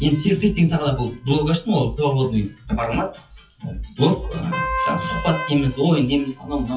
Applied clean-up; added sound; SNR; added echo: classical method WPE with log-MMSE.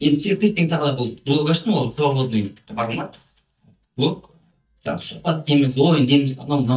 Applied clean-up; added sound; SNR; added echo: neural mask model DeepFilterNet 3.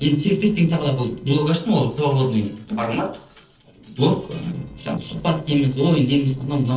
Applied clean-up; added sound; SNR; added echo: neural separator model SepFormer DNS4.